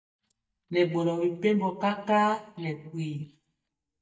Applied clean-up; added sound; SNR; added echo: neural mask model DeepFilterNet 3.